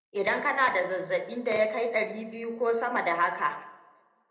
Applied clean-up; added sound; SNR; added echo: none; none; none; reverberation time 0.8 s.